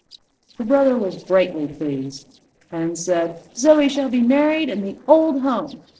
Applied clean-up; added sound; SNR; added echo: neural separator model SepFormer DNS4.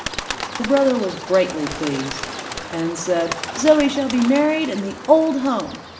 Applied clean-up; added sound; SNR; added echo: none; Bird; 10 dB; reverberation time 1.1 s.